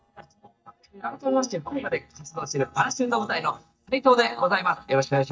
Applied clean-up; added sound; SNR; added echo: neural mask model DeepFilterNet 3.